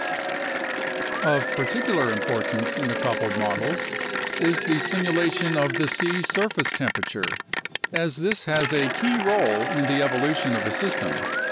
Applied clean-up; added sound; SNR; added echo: none; Applause / Cheering; 1 dB; none.